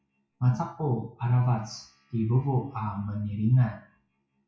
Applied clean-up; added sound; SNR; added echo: classical method WPE with log-MMSE.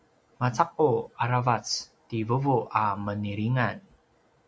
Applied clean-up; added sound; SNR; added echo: none; none; none; none.